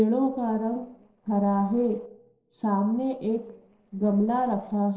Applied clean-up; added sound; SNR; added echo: neural separator model SepFormer DNS4.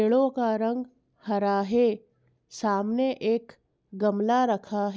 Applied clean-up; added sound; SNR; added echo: none; none; none; none.